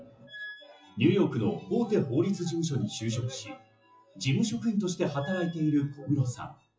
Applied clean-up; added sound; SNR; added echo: classical method WPE with log-MMSE.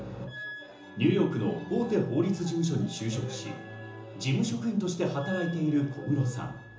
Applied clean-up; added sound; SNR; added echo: none; Wind instrument, woodwind instrument; 19 dB; reverberation time 0.6 s.